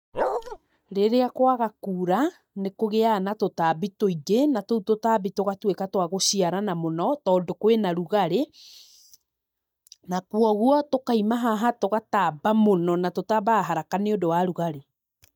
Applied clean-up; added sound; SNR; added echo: neural mask model DeepFilterNet 3.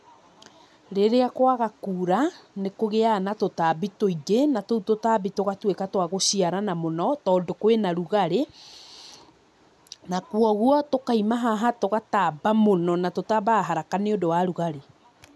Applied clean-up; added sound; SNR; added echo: none; none; none; none.